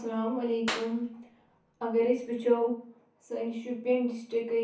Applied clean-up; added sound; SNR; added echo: none; Clapping; 11 dB; reverberation time 0.6 s.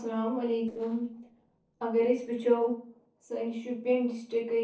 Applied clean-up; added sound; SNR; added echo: neural separator model SepFormer DNS4.